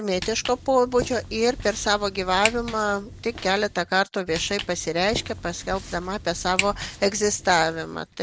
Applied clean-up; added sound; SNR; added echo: none; Walk, footsteps; 11 dB; none.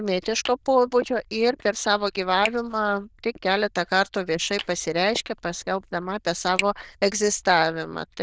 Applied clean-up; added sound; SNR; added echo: neural diffusion model UNIVERSE++.